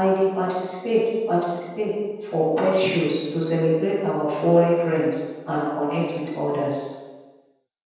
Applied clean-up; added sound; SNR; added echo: none; none; none; reverberation time 1.2 s.